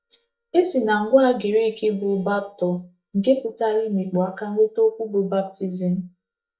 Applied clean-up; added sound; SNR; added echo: neural mask model DeepFilterNet 3.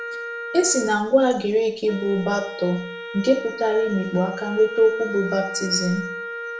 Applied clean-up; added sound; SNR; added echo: none; Wind instrument, woodwind instrument; 11 dB; reverberation time 0.5 s.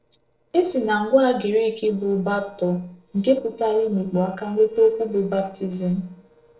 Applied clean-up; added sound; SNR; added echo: neural separator model SepFormer DNS4.